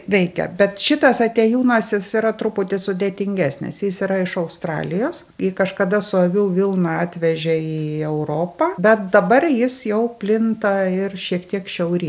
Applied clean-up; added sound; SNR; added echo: none; none; none; none.